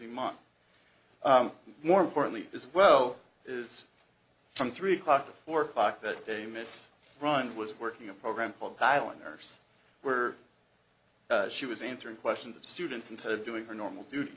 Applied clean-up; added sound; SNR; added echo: none; none; none; none.